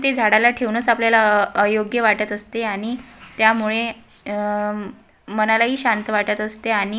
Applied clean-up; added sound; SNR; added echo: none; none; none; none.